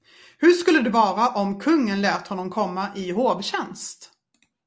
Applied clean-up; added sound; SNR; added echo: none; none; none; none.